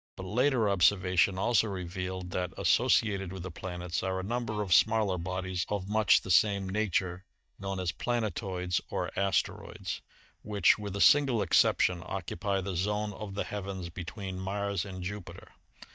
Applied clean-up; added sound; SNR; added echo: neural mask model DeepFilterNet 3.